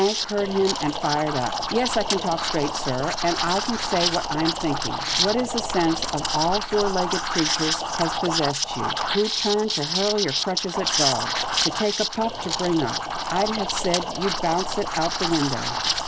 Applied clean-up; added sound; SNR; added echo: none; Liquid; 1 dB; none.